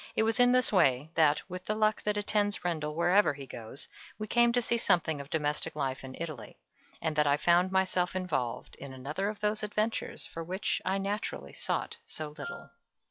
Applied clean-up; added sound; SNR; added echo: classical method log-MMSE.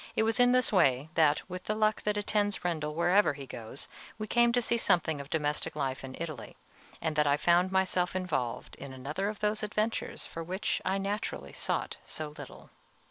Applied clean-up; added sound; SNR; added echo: none; none; none; none.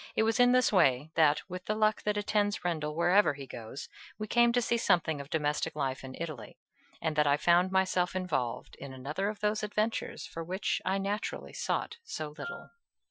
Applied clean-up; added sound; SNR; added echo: classical method Wiener filter.